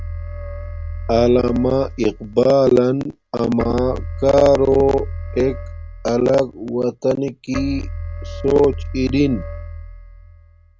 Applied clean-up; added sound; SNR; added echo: none; Keyboard (musical); 11 dB; none.